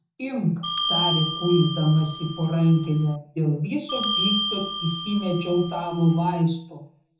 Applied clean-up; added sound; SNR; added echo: none; Bell; 4 dB; reverberation time 0.6 s.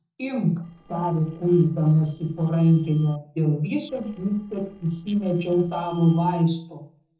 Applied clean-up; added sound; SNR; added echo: neural separator model SepFormer DNS4.